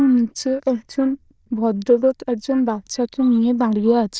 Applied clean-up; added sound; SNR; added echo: neural diffusion model UNIVERSE++.